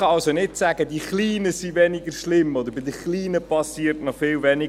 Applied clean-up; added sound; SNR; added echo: none; none; none; none.